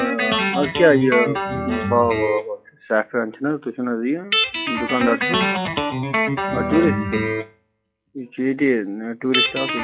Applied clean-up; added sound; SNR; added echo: classical method log-MMSE.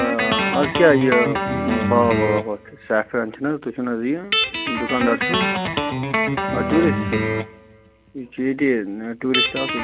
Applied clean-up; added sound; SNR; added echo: none; Guitar; 1 dB; none.